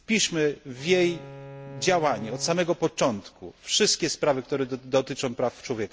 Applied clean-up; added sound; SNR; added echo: none; Bowed string instrument; 17 dB; none.